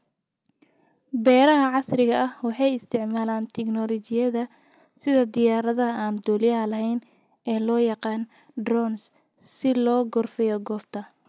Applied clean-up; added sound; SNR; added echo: none; none; none; none.